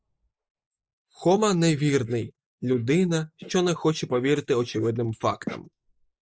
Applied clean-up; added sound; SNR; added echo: neural mask model Resemble Enhance denoiser.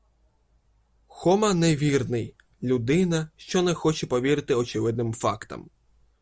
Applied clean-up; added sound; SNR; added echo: none; none; none; none.